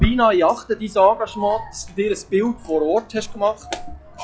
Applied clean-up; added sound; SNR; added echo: classical method log-MMSE.